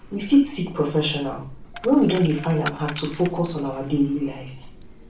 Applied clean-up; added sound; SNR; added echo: none; Coin (dropping); 16 dB; reverberation time 0.4 s.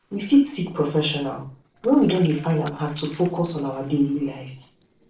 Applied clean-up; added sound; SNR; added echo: neural separator model SepFormer DNS4.